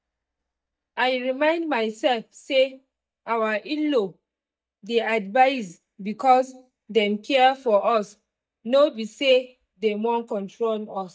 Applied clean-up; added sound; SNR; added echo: neural mask model DeepFilterNet 3.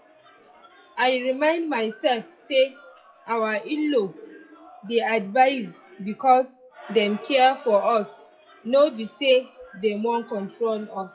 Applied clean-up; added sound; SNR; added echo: classical method WPE with log-MMSE.